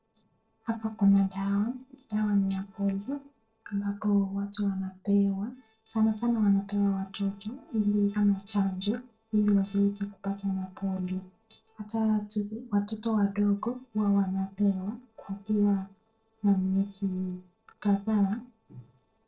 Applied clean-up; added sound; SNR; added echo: neural separator model SepFormer DNS4.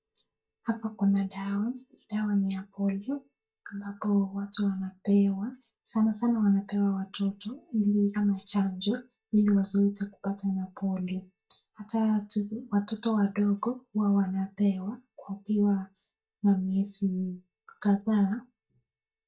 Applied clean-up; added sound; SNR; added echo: neural mask model DeepFilterNet 3.